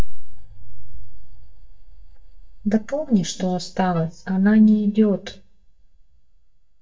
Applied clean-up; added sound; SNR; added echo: neural mask model DeepFilterNet 3.